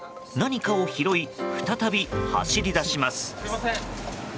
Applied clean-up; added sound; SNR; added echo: none; Bass drum / Keyboard (musical); 14 dB; none.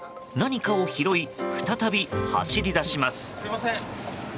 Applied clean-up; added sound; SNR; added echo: none; none; none; none.